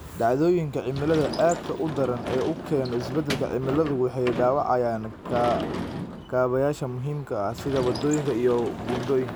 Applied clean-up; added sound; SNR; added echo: none; Sliding door / Slam; 9 dB; none.